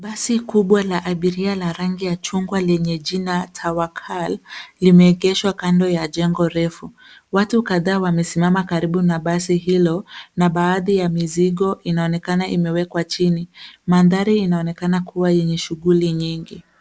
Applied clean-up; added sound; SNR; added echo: none; none; none; none.